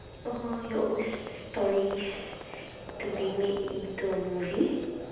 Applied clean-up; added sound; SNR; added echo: none; Livestock, farm animals, working animals; 11 dB; reverberation time 1.1 s.